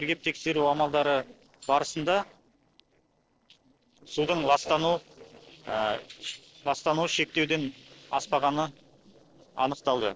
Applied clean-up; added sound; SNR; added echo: neural separator model SepFormer DNS4.